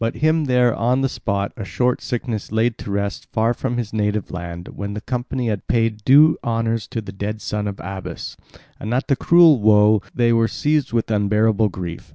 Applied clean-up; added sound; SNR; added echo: none; none; none; none.